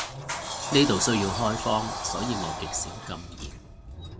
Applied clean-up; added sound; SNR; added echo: none; Sliding door; 6 dB; none.